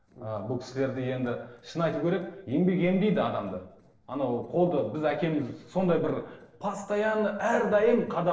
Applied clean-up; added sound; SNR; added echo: neural separator model SepFormer DNS4.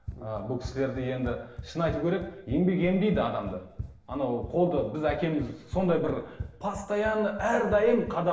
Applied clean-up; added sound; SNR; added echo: none; Run; 14 dB; reverberation time 0.8 s.